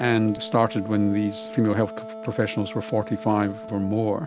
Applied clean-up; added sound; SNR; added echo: none; Wind instrument, woodwind instrument; 13 dB; none.